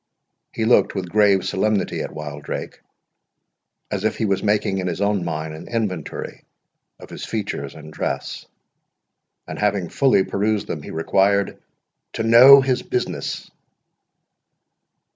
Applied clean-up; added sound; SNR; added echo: none; none; none; none.